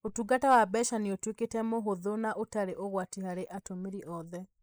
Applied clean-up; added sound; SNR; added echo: neural mask model Resemble Enhance denoiser.